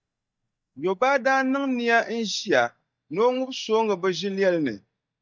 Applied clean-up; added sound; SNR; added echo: neural mask model DeepFilterNet 3.